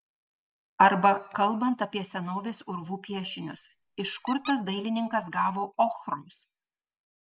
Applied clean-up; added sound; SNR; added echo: none; Squeak; 19 dB; none.